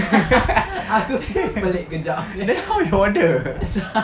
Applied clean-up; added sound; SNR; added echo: none; none; none; none.